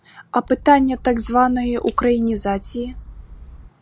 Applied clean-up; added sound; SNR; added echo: none; Scissors; 17 dB; none.